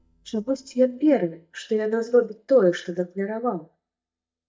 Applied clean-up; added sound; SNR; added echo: neural mask model DeepFilterNet 3.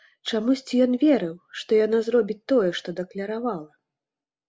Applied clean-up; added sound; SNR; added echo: none; none; none; none.